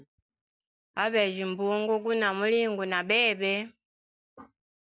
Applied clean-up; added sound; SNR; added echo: none; none; none; none.